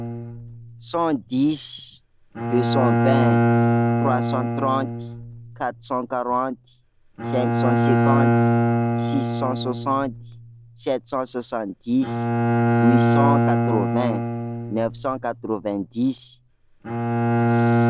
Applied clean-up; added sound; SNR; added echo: none; Bowed string instrument; -4 dB; none.